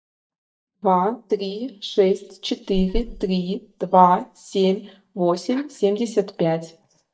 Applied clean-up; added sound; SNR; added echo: neural mask model DeepFilterNet 3.